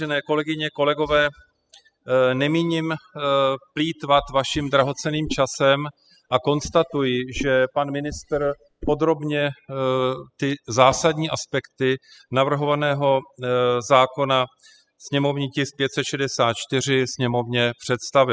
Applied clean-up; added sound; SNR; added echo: classical method spectral subtraction.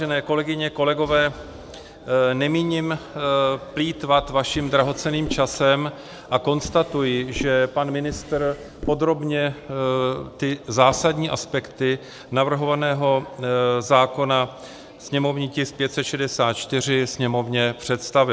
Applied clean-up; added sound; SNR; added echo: none; Drawer open or close; 12 dB; none.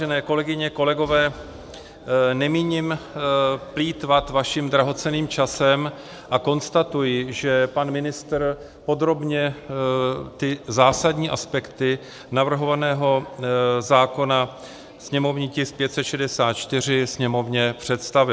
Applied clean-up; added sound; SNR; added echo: none; none; none; none.